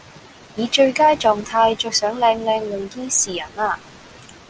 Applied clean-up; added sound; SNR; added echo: none; none; none; none.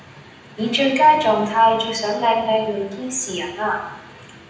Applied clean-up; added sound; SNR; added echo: none; none; none; reverberation time 0.9 s.